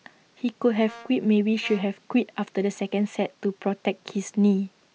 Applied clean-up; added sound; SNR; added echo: none; Brass instrument; 20 dB; none.